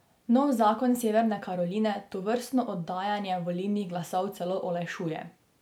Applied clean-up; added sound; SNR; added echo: none; none; none; none.